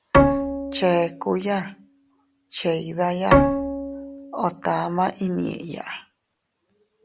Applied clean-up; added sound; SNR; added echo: none; Bowed string instrument; -2 dB; none.